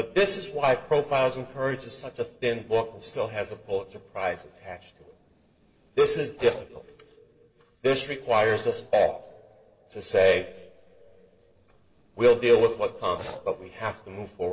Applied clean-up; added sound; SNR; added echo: neural separator model SepFormer DNS4.